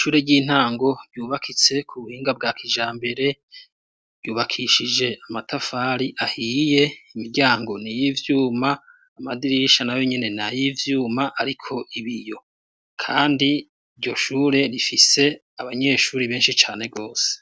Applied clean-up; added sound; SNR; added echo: none; none; none; none.